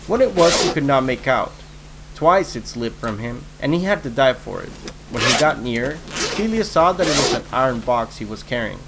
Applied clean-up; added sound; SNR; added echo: none; Zipper (clothing); 7 dB; none.